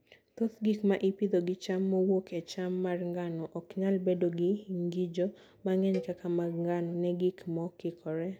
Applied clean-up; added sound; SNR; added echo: none; Cowbell; 17 dB; none.